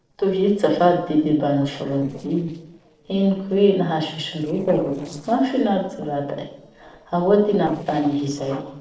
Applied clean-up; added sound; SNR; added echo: neural separator model SepFormer DNS4.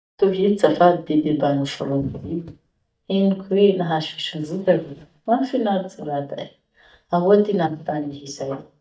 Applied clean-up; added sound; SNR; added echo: neural mask model DeepFilterNet 3.